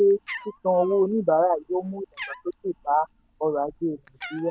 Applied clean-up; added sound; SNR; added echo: none; Cat; 18 dB; none.